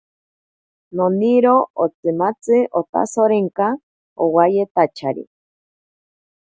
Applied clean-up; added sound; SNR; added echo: none; none; none; none.